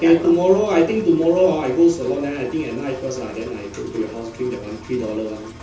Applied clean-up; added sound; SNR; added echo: none; Engine; 20 dB; reverberation time 0.6 s.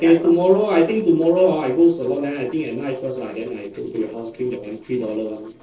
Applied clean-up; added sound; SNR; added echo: neural separator model SepFormer DNS4.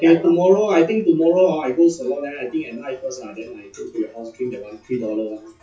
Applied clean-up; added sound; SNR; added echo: classical method WPE with log-MMSE.